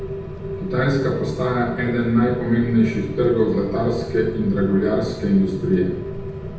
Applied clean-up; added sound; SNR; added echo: none; Rain; 9 dB; reverberation time 0.8 s.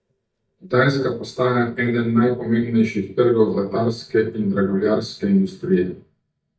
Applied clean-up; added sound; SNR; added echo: neural mask model DeepFilterNet 3.